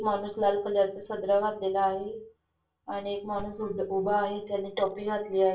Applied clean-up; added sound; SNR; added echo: none; none; none; reverberation time 0.3 s.